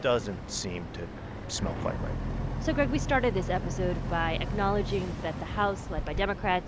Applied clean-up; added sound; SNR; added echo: none; Boat, Water vehicle; 2 dB; none.